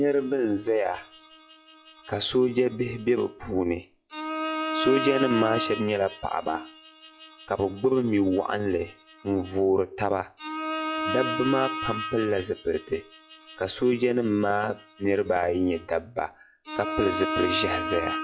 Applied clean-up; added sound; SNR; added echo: classical method log-MMSE.